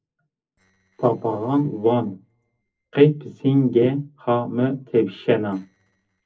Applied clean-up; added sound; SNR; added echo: neural separator model SepFormer DNS4.